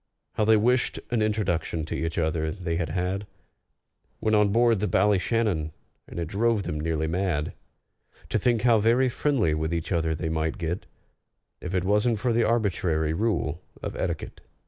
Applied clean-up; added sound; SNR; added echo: none; none; none; none.